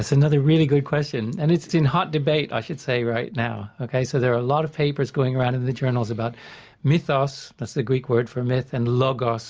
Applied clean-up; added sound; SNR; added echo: none; none; none; none.